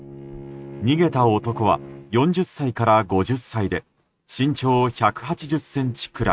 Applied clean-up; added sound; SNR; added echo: neural mask model RNNoise.